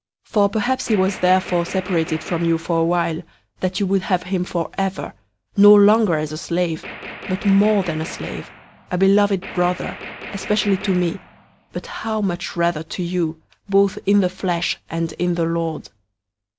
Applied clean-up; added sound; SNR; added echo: none; Gunshot, gunfire; 14 dB; none.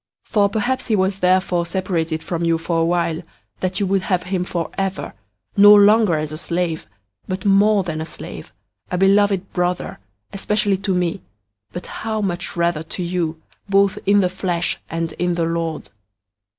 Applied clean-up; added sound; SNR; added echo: none; none; none; none.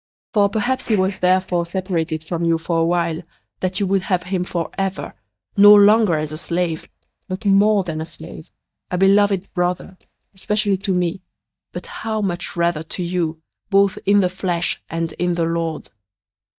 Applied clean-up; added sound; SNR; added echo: neural mask model DeepFilterNet 3.